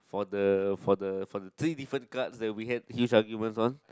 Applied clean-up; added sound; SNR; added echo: none; none; none; none.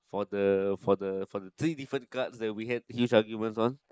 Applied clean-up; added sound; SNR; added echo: neural mask model Resemble Enhance denoiser.